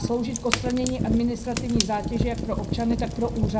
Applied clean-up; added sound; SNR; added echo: none; Fire; 2 dB; reverberation time 0.4 s.